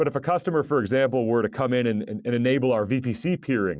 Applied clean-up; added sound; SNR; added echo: none; none; none; none.